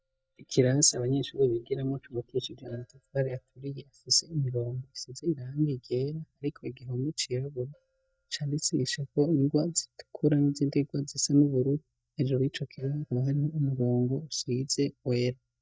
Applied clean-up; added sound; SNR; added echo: neural mask model DeepFilterNet 3.